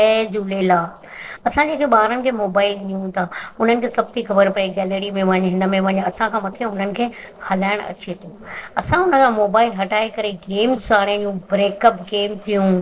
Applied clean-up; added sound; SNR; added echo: neural separator model SepFormer DNS4.